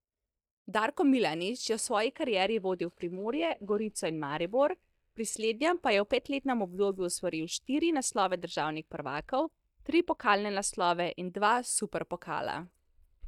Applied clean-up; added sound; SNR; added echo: neural mask model DeepFilterNet 3.